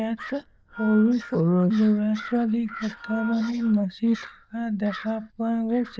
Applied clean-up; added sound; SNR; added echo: neural diffusion model UNIVERSE++.